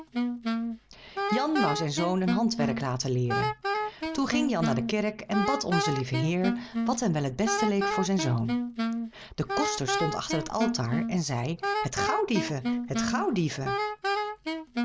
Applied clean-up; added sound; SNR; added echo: none; Wind instrument, woodwind instrument; 1 dB; none.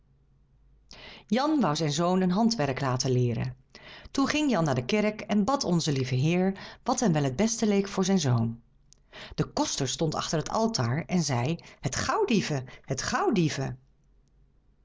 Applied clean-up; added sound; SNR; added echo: none; none; none; none.